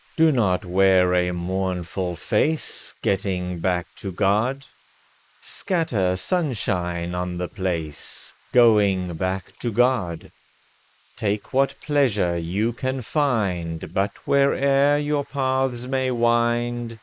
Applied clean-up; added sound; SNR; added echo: neural mask model Resemble Enhance denoiser.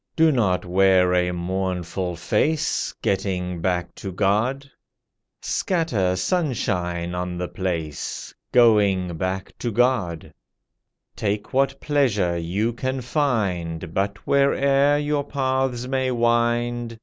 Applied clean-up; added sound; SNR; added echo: none; none; none; none.